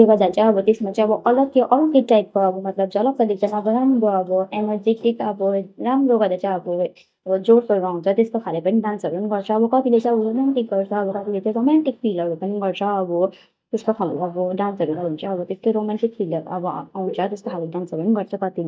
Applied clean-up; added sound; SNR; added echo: neural mask model DeepFilterNet 3.